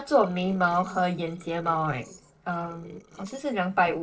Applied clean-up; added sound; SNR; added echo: neural separator model SepFormer DNS4.